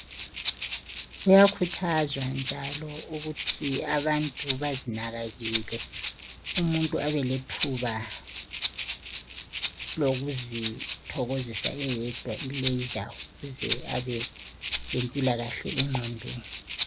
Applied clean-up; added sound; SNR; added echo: none; Rattle (instrument); 7 dB; none.